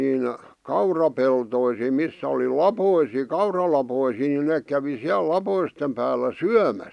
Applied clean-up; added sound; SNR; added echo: none; none; none; none.